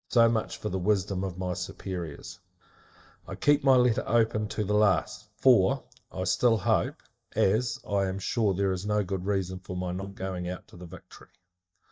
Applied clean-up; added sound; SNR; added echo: neural mask model DeepFilterNet 3.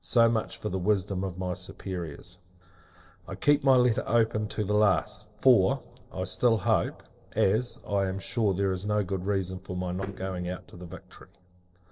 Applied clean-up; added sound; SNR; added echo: neural separator model SepFormer DNS4.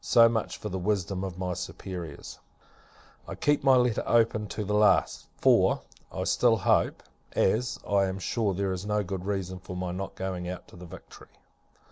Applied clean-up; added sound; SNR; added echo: none; none; none; none.